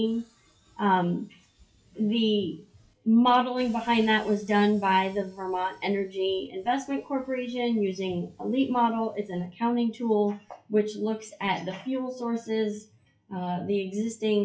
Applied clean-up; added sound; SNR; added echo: classical method WPE with log-MMSE.